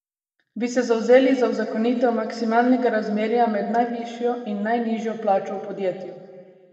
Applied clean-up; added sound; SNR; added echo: none; none; none; reverberation time 1.7 s.